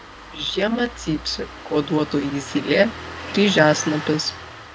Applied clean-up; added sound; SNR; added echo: none; Engine starting; 13 dB; none.